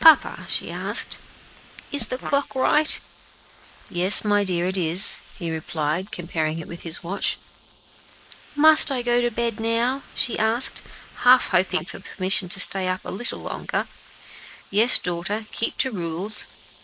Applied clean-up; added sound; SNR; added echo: neural mask model Resemble Enhance denoiser.